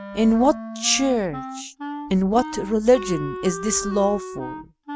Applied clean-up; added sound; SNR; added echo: none; Wind instrument, woodwind instrument; 11 dB; none.